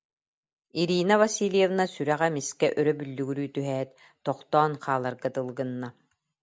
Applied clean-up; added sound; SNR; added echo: none; none; none; none.